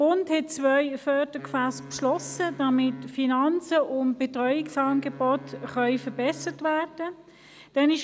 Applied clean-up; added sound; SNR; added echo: none; Wind instrument, woodwind instrument; 19 dB; none.